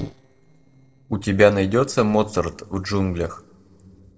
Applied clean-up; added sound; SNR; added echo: neural separator model SepFormer DNS4.